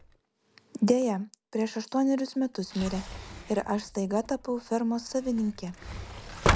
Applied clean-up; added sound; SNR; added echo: none; Sliding door; 7 dB; none.